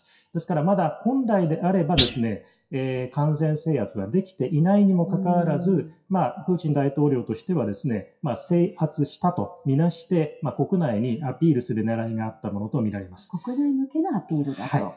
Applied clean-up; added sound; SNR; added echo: classical method WPE with log-MMSE.